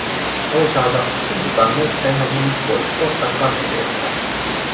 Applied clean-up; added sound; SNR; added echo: none; Water; 1 dB; reverberation time 0.7 s.